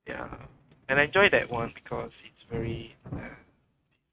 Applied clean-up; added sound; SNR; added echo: neural mask model RNNoise.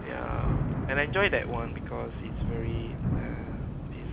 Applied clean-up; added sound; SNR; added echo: none; Thunder / Rain; -2 dB; none.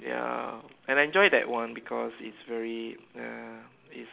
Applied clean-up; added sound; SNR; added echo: none; none; none; none.